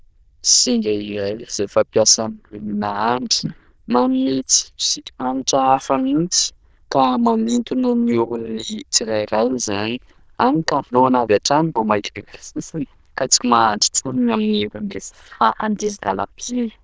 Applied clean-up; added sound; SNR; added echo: neural diffusion model UNIVERSE++.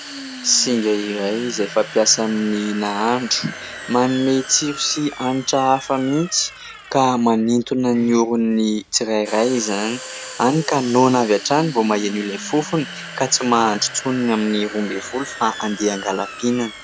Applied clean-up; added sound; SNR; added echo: none; Domestic sounds, home sounds; 14 dB; none.